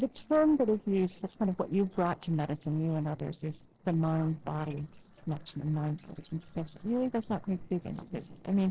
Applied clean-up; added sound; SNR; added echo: neural separator model SepFormer DNS4.